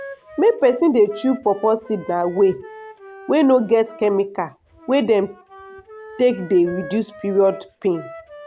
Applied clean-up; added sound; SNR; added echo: none; Wind instrument, woodwind instrument; 20 dB; none.